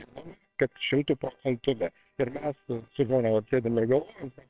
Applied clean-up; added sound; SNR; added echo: neural separator model SepFormer WHAMR!.